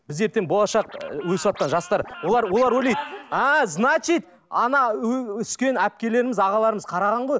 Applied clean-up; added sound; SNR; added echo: none; Scratching (performance technique); 17 dB; none.